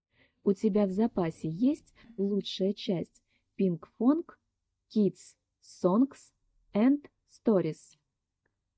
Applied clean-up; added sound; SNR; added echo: neural mask model DeepFilterNet 3.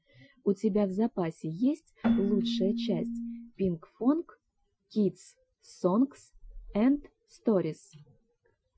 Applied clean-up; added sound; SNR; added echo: classical method Wiener filter.